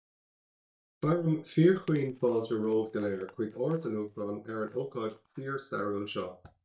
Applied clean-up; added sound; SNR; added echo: neural mask model DeepFilterNet 3.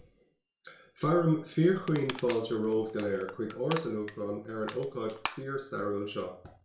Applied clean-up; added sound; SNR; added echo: none; Crushing; 13 dB; reverberation time 0.3 s.